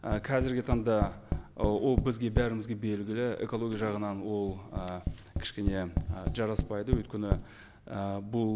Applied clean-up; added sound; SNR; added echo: none; Tap; 3 dB; none.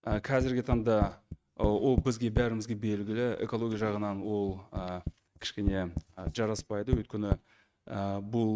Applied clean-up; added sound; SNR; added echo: neural mask model RNNoise.